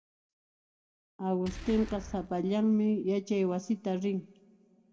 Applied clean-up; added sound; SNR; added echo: none; Boom; 16 dB; reverberation time 1.6 s.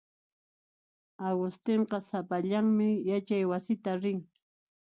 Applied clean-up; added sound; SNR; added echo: none; none; none; none.